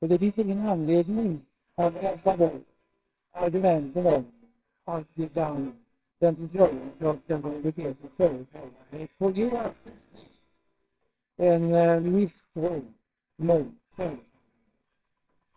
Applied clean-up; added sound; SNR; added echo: neural separator model SepFormer WHAMR!.